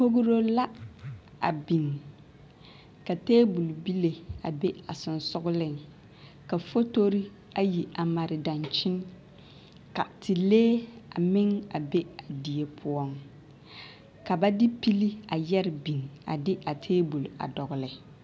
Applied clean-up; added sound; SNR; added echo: none; none; none; none.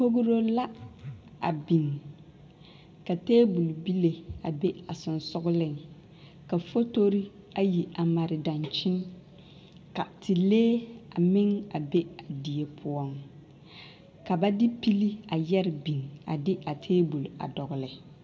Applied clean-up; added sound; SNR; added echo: none; none; none; reverberation time 1.1 s.